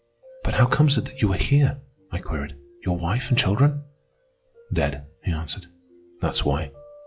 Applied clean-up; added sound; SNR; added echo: classical method log-MMSE.